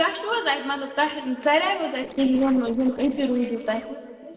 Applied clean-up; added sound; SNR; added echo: neural separator model SepFormer DNS4.